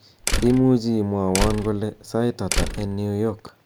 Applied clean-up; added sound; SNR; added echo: none; Slam; 5 dB; none.